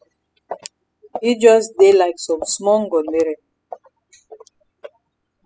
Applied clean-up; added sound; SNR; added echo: classical method spectral subtraction.